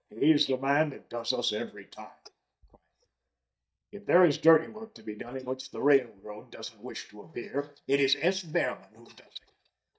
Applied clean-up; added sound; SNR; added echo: neural mask model DeepFilterNet 3.